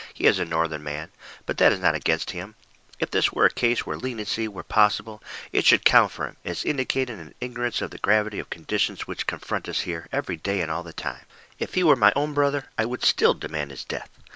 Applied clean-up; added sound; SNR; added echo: none; none; none; none.